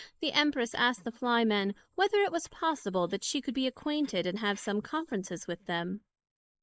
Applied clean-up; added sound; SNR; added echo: neural mask model Resemble Enhance denoiser.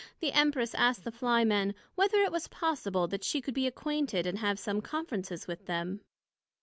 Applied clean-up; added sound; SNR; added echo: none; none; none; none.